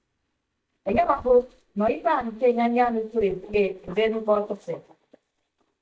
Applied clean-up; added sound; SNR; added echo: neural mask model DeepFilterNet 3.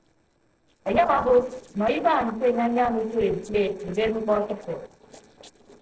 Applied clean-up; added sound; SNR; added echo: neural separator model SepFormer DNS4.